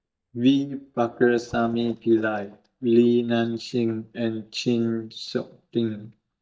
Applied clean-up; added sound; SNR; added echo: neural mask model DeepFilterNet 3.